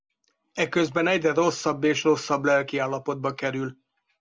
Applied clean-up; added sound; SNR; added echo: none; none; none; none.